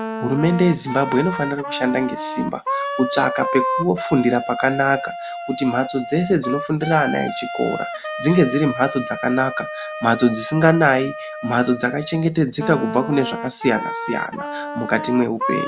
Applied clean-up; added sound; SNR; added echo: none; Wind instrument, woodwind instrument; 7 dB; none.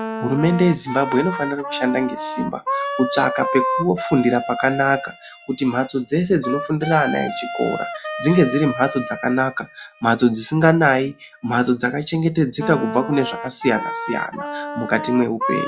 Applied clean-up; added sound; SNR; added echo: classical method log-MMSE.